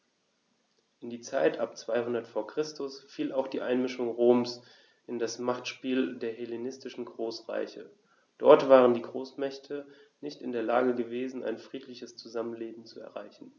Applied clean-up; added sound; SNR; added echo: none; none; none; none.